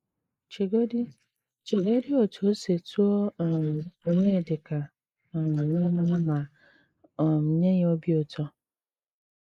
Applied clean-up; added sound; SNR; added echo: neural mask model Resemble Enhance denoiser.